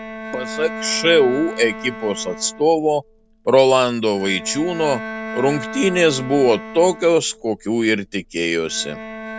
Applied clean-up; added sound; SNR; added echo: none; Bowed string instrument; 13 dB; none.